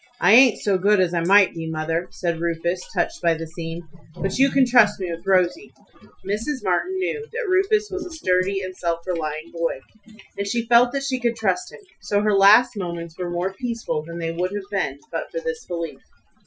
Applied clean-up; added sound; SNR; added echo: classical method Wiener filter.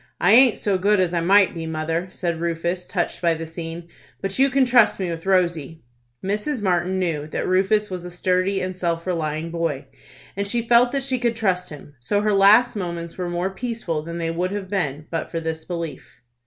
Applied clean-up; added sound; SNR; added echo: none; none; none; none.